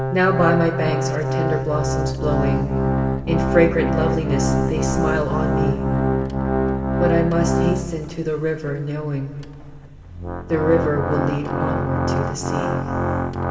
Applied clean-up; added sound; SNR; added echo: none; Organ; -1 dB; reverberation time 2.7 s.